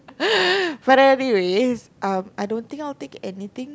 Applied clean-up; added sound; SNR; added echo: none; none; none; none.